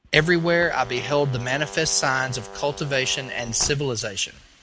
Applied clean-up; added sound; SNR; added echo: none; Brass instrument + Car; 16 dB; none.